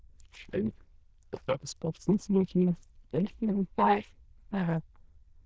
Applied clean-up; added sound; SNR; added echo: neural diffusion model UNIVERSE++.